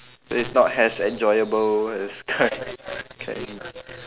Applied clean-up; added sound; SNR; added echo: none; none; none; none.